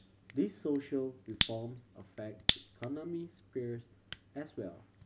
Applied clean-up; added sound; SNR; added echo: none; Fire; -2 dB; none.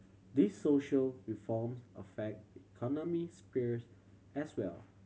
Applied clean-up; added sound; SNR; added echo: none; none; none; none.